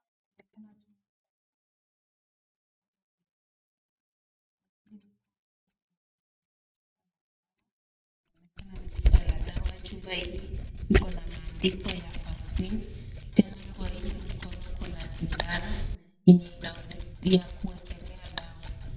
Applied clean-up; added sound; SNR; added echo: neural mask model DeepFilterNet 3.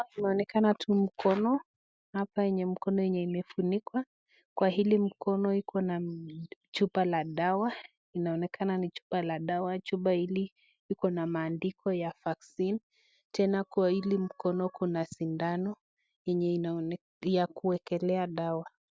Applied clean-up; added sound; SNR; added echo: none; none; none; none.